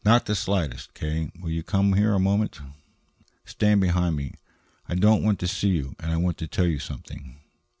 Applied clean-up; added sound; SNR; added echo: none; none; none; none.